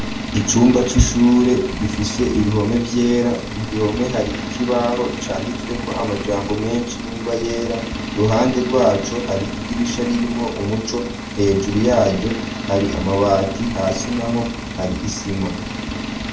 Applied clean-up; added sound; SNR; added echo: none; Engine; 7 dB; reverberation time 0.3 s.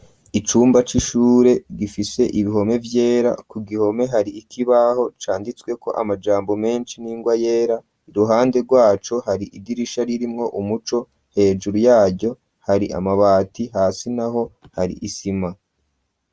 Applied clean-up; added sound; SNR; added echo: none; none; none; none.